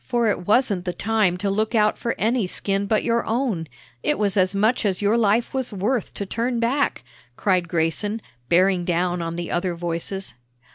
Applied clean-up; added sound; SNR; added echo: none; none; none; none.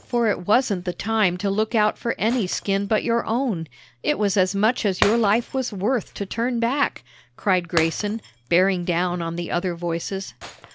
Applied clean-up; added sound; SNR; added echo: none; Shatter; 15 dB; none.